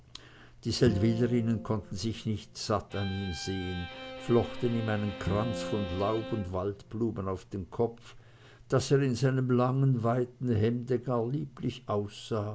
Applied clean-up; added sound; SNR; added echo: none; Bowed string instrument + Bowed string instrument; 11 dB; none.